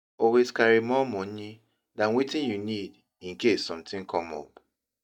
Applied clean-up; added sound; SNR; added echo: neural mask model DeepFilterNet 3.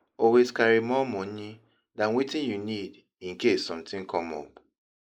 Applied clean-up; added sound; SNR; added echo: neural mask model Resemble Enhance denoiser.